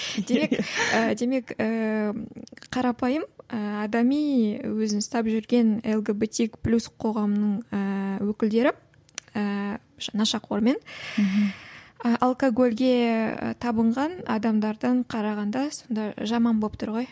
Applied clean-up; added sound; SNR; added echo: none; none; none; none.